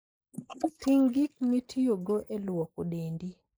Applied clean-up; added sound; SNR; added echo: neural mask model Resemble Enhance denoiser.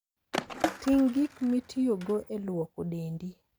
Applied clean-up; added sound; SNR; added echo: none; Skateboard; 7 dB; none.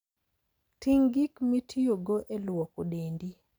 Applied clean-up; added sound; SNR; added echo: none; none; none; none.